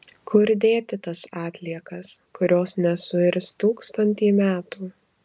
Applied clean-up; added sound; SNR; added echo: none; none; none; none.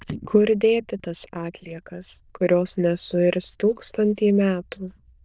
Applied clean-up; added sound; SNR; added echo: neural diffusion model UNIVERSE++.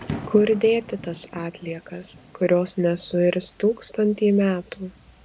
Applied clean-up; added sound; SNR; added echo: none; Thunder / Rain; 17 dB; none.